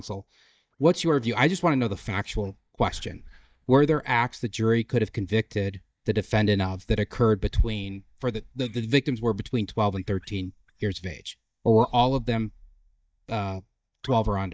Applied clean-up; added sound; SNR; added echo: neural mask model DeepFilterNet 3.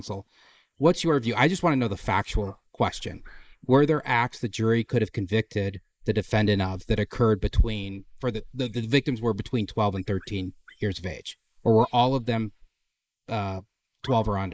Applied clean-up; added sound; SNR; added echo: neural mask model Resemble Enhance denoiser.